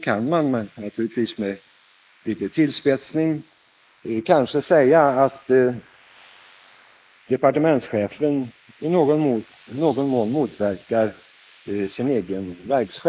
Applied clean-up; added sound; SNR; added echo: neural mask model Resemble Enhance denoiser.